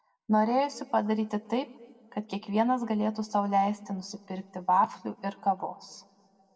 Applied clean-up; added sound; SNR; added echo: none; none; none; reverberation time 1.7 s.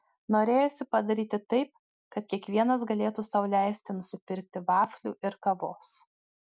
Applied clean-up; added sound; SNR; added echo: none; none; none; none.